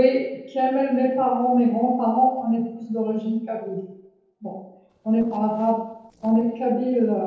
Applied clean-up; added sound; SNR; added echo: neural separator model SepFormer DNS4.